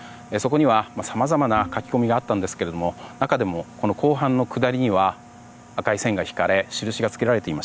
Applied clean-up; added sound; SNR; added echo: none; Bowed string instrument; 16 dB; none.